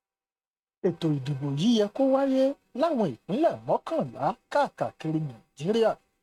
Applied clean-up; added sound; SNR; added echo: neural mask model RNNoise.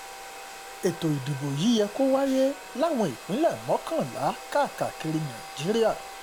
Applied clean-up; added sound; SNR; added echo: none; Domestic sounds, home sounds; 14 dB; none.